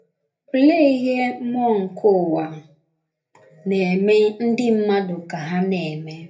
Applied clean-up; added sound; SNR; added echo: none; none; none; reverberation time 0.3 s.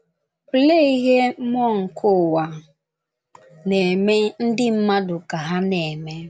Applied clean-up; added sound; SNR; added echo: none; none; none; none.